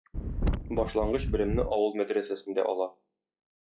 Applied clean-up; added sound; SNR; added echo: classical method log-MMSE.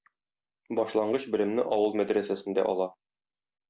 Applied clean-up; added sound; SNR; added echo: none; none; none; none.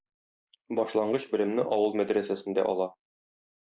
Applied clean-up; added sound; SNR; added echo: neural mask model Resemble Enhance denoiser.